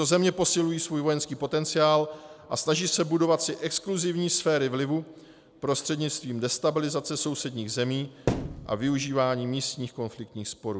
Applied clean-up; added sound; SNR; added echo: none; Thump, thud; 7 dB; none.